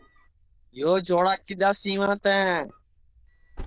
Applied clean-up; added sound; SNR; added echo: neural diffusion model UNIVERSE++.